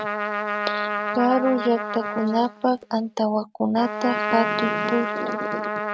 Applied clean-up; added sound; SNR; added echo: neural mask model RNNoise.